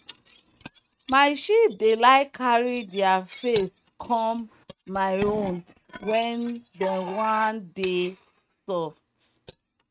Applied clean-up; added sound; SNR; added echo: neural mask model RNNoise.